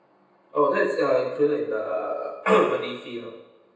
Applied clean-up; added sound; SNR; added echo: none; none; none; reverberation time 0.9 s.